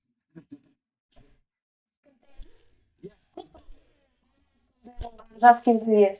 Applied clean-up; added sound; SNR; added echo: neural mask model DeepFilterNet 3.